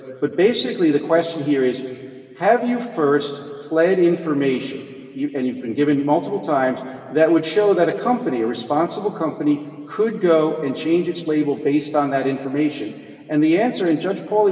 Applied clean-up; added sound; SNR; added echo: none; none; none; reverberation time 2.6 s.